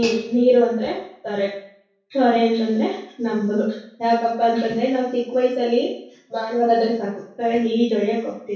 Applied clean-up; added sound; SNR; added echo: none; none; none; reverberation time 0.6 s.